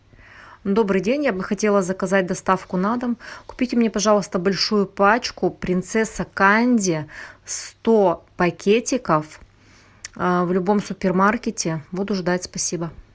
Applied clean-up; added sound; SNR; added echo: none; none; none; none.